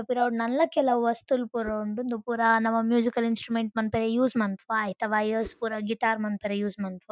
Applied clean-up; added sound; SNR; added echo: neural mask model Resemble Enhance denoiser.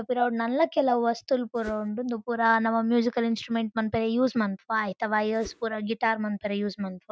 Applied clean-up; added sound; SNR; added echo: none; Whoosh, swoosh, swish; 18 dB; none.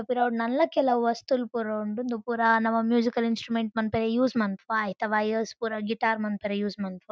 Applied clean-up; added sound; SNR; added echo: none; none; none; none.